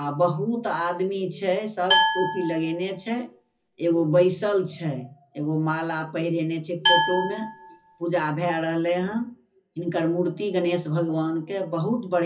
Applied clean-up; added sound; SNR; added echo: none; Glass; -2 dB; reverberation time 0.4 s.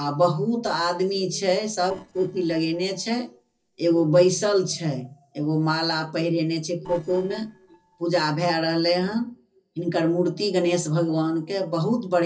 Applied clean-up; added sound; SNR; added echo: neural separator model SepFormer DNS4.